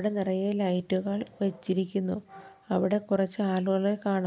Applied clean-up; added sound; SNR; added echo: none; none; none; none.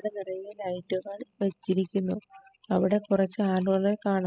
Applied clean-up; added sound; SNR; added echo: classical method spectral subtraction.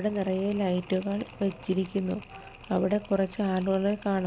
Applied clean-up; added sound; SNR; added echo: none; Mechanisms; 19 dB; none.